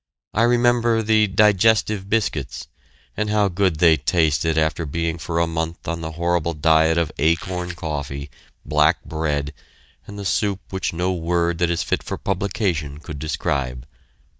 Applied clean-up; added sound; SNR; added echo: neural mask model DeepFilterNet 3.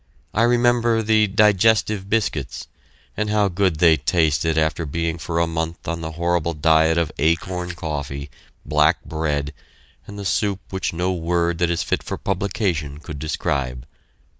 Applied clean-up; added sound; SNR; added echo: neural mask model Resemble Enhance denoiser.